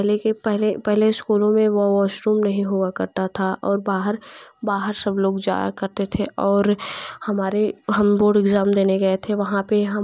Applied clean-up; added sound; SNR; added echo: none; none; none; none.